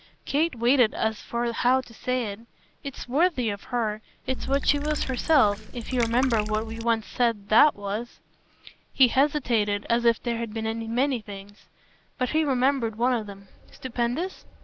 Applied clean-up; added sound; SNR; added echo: none; Water / Liquid; 5 dB; none.